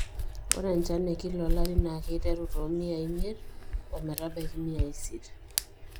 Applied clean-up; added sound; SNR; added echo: none; Hands; -2 dB; none.